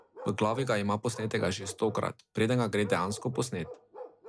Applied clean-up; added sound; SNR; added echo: none; Bark; 16 dB; none.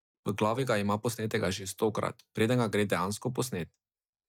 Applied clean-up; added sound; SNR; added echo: neural mask model DeepFilterNet 3.